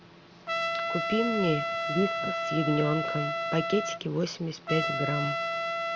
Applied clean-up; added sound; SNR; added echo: none; Trumpet; 1 dB; none.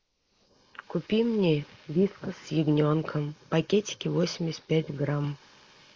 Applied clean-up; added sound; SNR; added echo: neural mask model Resemble Enhance denoiser.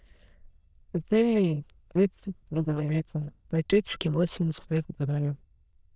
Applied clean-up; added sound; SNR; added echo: neural diffusion model UNIVERSE++.